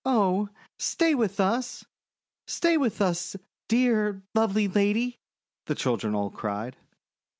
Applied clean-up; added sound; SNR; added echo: none; none; none; none.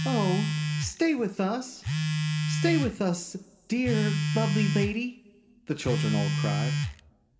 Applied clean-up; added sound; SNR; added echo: none; Telephone; 0 dB; reverberation time 1.9 s.